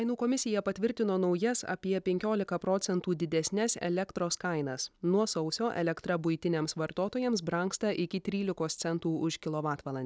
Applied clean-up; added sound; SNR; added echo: none; none; none; none.